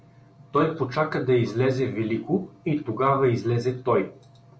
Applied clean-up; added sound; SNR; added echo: none; none; none; none.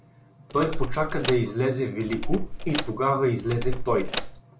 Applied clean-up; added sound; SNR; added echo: none; Door; 1 dB; none.